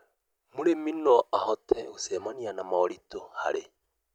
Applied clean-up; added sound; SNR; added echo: none; none; none; none.